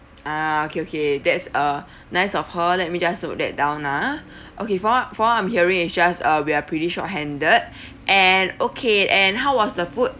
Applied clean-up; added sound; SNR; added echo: none; none; none; none.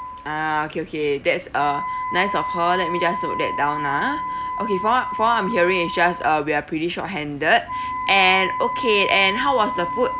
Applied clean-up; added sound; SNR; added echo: none; Wind instrument, woodwind instrument; 6 dB; none.